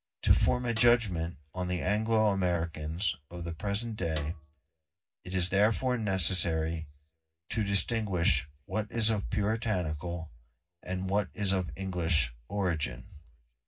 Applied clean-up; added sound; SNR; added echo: none; Snare drum; 16 dB; reverberation time 0.4 s.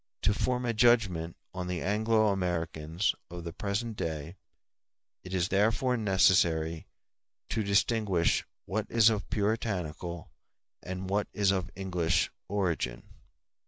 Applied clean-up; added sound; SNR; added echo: none; none; none; none.